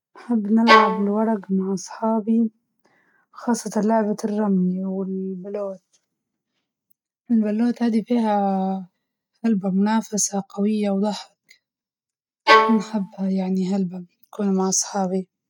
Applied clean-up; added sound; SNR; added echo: neural mask model RNNoise.